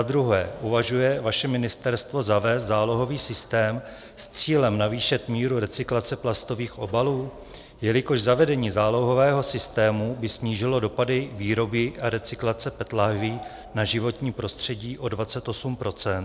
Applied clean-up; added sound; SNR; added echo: none; none; none; none.